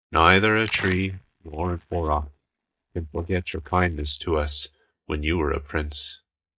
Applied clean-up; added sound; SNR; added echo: neural mask model DeepFilterNet 3.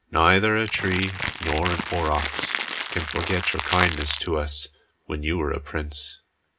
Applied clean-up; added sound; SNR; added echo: none; Crackle; 4 dB; reverberation time 0.3 s.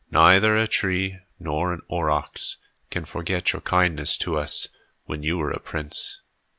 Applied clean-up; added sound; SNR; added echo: none; none; none; none.